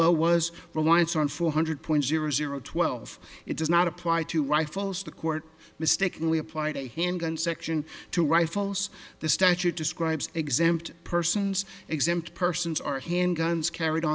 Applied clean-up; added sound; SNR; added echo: none; none; none; none.